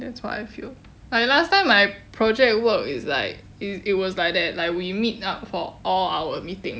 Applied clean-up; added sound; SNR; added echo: none; none; none; none.